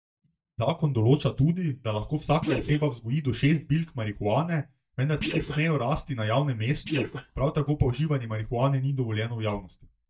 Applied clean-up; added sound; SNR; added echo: neural mask model DeepFilterNet 3.